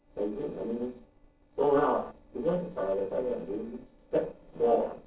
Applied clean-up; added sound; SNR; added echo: neural separator model SepFormer DNS4.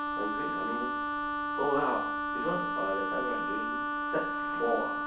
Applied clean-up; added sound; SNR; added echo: none; Wind instrument, woodwind instrument; -3 dB; reverberation time 0.6 s.